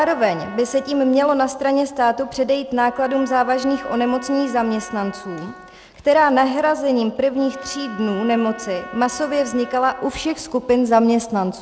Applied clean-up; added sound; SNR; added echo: none; Trumpet; 18 dB; none.